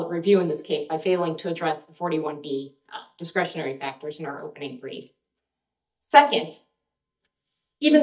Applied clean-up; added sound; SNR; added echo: neural mask model DeepFilterNet 3.